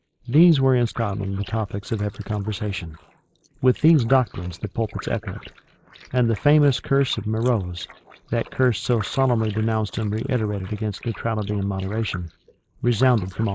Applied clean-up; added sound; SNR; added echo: neural mask model Resemble Enhance denoiser.